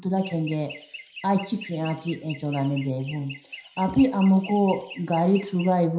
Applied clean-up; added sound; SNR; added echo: none; Chirp, tweet; 18 dB; reverberation time 0.5 s.